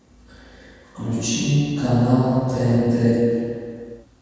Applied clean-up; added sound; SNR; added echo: none; none; none; reverberation time 2.1 s.